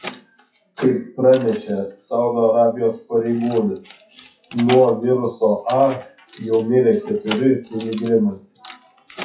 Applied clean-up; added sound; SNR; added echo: classical method WPE with log-MMSE.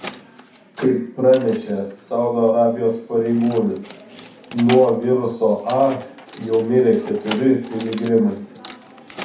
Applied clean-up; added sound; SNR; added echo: none; Keys jangling; 18 dB; reverberation time 0.6 s.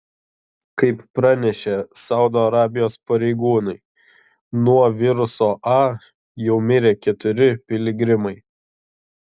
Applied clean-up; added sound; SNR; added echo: none; none; none; none.